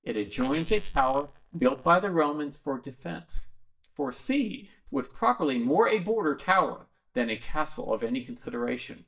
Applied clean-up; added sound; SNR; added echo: neural mask model DeepFilterNet 3.